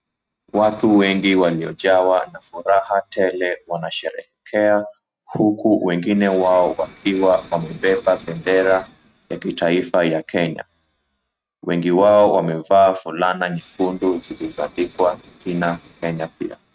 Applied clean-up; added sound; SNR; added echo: neural mask model RNNoise.